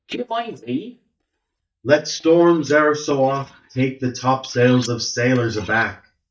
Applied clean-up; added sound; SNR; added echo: neural mask model DeepFilterNet 3.